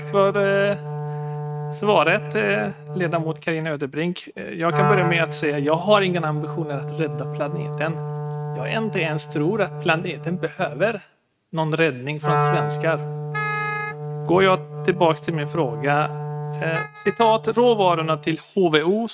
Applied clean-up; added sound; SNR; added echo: neural mask model RNNoise.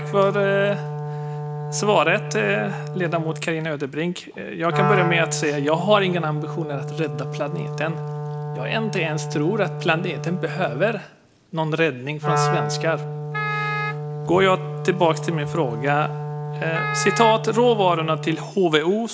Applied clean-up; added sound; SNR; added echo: none; Wind instrument, woodwind instrument + Wind instrument, woodwind instrument; 5 dB; none.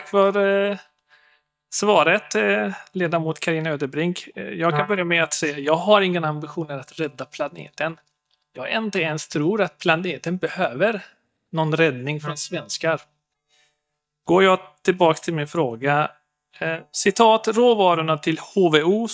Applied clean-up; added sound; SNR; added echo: neural mask model DeepFilterNet 3.